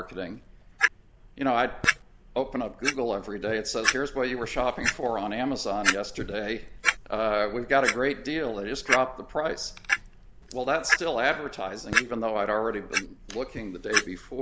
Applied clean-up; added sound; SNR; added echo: none; Clock; 3 dB; none.